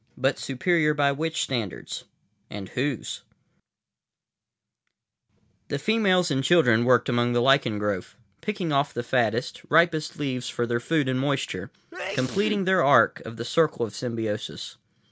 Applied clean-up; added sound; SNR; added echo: none; Sneeze; 10 dB; none.